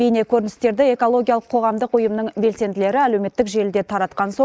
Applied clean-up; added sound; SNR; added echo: neural mask model Resemble Enhance denoiser.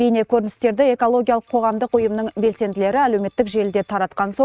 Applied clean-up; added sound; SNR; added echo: neural mask model RNNoise.